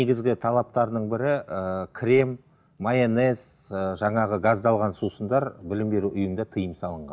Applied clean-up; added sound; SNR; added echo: none; none; none; none.